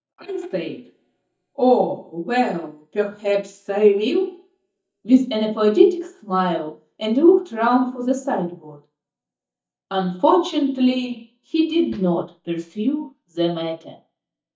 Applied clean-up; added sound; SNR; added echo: neural mask model DeepFilterNet 3.